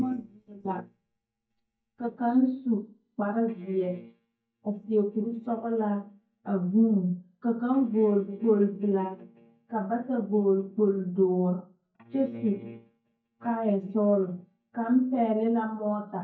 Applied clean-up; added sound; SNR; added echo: neural mask model DeepFilterNet 3.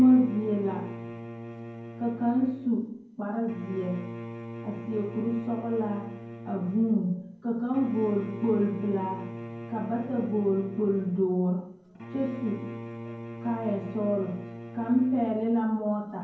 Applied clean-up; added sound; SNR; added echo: none; Bowed string instrument; 12 dB; reverberation time 0.9 s.